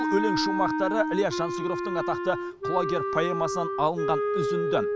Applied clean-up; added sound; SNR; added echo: none; Wind instrument, woodwind instrument; 0 dB; none.